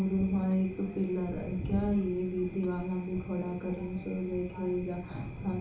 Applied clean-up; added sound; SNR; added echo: none; Thunder; 11 dB; reverberation time 1.2 s.